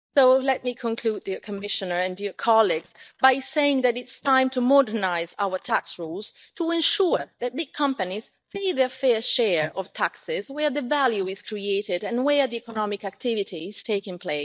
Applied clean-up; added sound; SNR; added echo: neural mask model DeepFilterNet 3.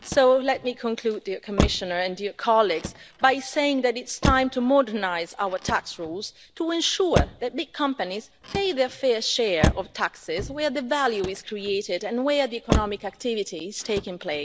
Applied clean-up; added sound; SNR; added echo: none; Motor vehicle (road); 7 dB; none.